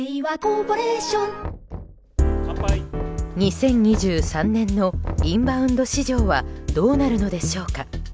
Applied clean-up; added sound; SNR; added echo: none; Knock; 16 dB; none.